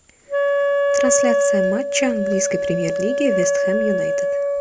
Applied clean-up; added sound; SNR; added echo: none; Wind instrument, woodwind instrument; -5 dB; none.